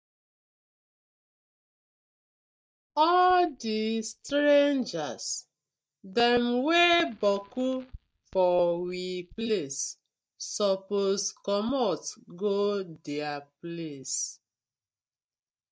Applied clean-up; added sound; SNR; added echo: neural mask model DeepFilterNet 3.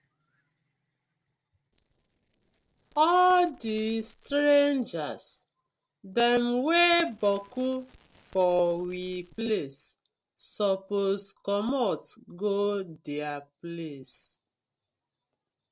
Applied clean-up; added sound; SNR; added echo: neural separator model SepFormer DNS4.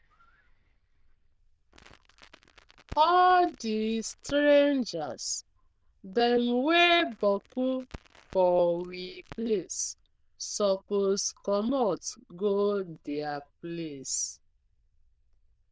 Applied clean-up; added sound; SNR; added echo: neural diffusion model UNIVERSE++.